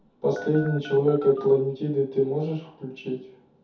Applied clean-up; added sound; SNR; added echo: none; Telephone; 16 dB; reverberation time 0.5 s.